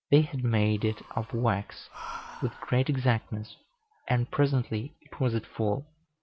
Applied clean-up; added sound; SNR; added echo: none; Breathing; 19 dB; none.